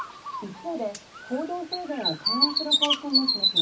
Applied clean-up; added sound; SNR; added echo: none; Bird; -5 dB; reverberation time 0.4 s.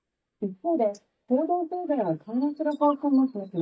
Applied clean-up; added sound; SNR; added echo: neural mask model DeepFilterNet 3.